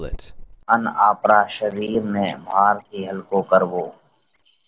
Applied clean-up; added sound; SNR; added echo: neural separator model SepFormer DNS4.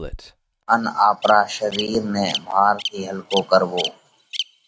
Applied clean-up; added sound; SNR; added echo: neural mask model RNNoise.